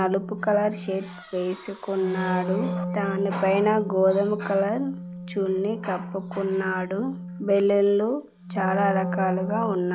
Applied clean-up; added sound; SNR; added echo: none; Wind instrument, woodwind instrument; 7 dB; none.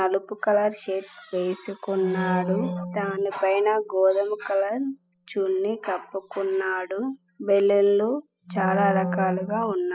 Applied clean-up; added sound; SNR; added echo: classical method spectral subtraction.